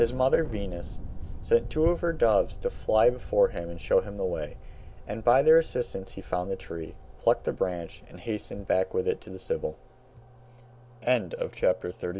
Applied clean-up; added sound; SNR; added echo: none; Thunder; 12 dB; none.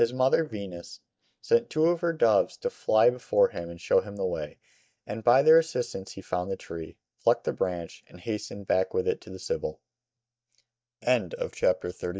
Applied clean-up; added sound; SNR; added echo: neural mask model DeepFilterNet 3.